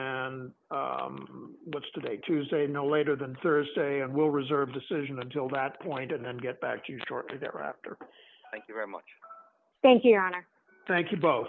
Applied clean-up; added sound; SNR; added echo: none; none; none; none.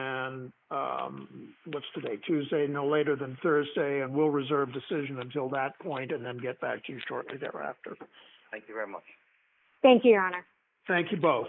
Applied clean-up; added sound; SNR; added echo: neural mask model Resemble Enhance denoiser.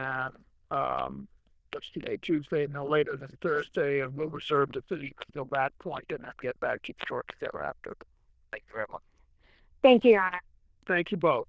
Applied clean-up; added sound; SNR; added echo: neural diffusion model UNIVERSE++.